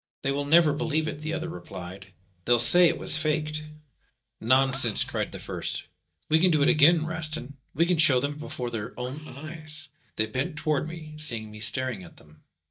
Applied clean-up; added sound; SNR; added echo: neural mask model DeepFilterNet 3.